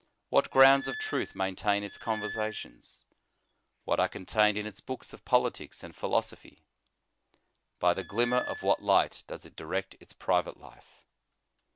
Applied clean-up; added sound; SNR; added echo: none; Squeak; 12 dB; none.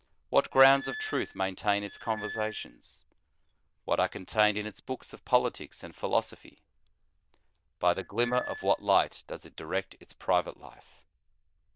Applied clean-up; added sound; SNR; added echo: neural diffusion model UNIVERSE++.